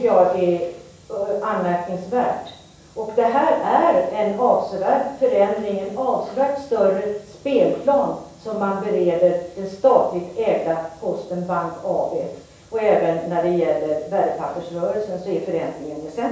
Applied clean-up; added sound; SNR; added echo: none; none; none; reverberation time 0.7 s.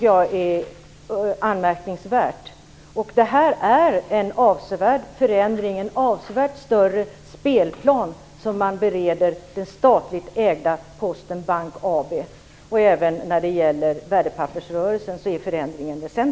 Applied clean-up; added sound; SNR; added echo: none; none; none; none.